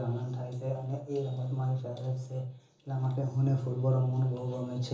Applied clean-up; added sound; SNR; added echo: none; none; none; reverberation time 1.2 s.